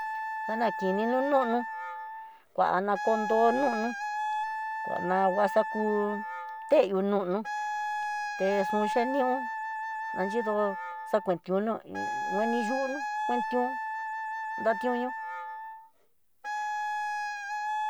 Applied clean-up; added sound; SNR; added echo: none; Wind instrument, woodwind instrument; 4 dB; none.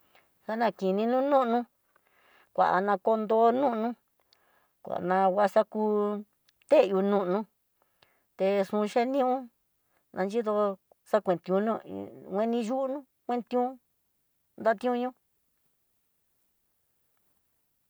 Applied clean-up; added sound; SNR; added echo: none; none; none; none.